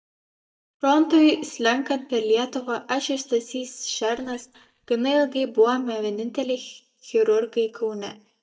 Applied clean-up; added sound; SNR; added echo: neural mask model DeepFilterNet 3.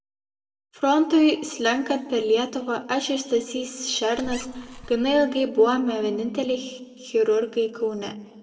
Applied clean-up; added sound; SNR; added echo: none; Squeak; 14 dB; reverberation time 1.3 s.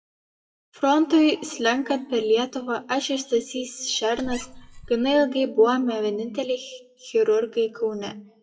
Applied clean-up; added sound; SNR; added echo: classical method WPE with log-MMSE.